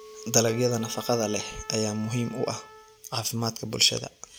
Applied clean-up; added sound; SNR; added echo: none; Trumpet + Chink, clink; 19 dB; none.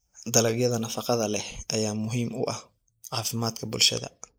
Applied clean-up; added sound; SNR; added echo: neural mask model Resemble Enhance denoiser.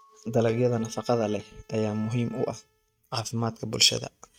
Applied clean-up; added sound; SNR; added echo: neural mask model RNNoise.